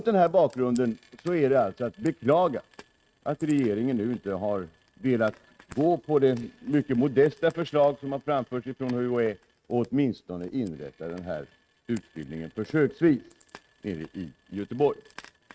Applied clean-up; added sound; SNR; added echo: neural mask model RNNoise.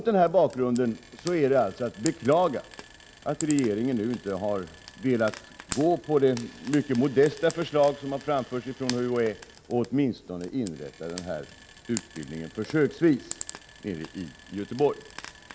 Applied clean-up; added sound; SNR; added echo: none; Frying (food); 17 dB; none.